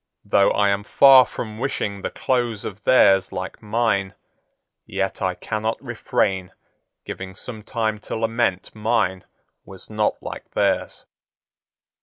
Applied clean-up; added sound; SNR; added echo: none; none; none; none.